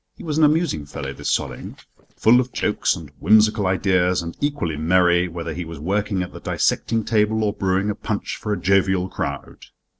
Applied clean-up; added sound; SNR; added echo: neural separator model SepFormer DNS4.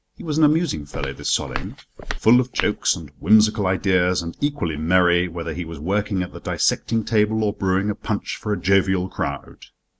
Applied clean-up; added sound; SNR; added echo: none; Walk, footsteps; 9 dB; none.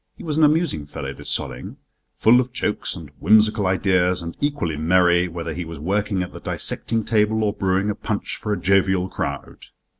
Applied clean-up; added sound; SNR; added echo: none; none; none; none.